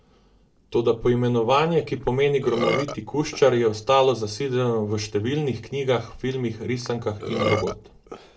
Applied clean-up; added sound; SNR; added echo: none; Burping, eructation; 11 dB; reverberation time 0.2 s.